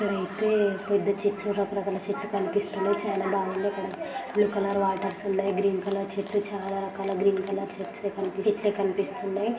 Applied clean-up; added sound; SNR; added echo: none; Livestock, farm animals, working animals; 18 dB; reverberation time 0.8 s.